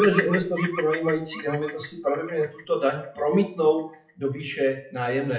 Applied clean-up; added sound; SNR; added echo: classical method WPE with log-MMSE.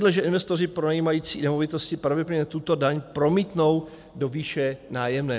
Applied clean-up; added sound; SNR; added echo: none; none; none; none.